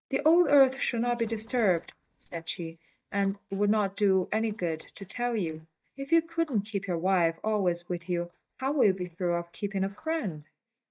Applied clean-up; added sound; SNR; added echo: neural mask model DeepFilterNet 3.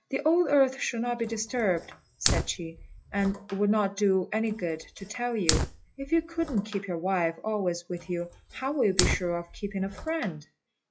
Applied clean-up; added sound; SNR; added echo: classical method log-MMSE.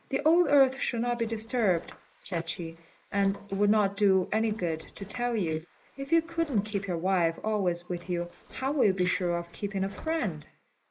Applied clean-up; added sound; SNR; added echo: neural mask model Resemble Enhance denoiser.